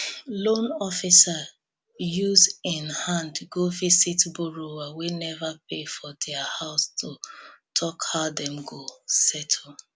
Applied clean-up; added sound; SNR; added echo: none; none; none; none.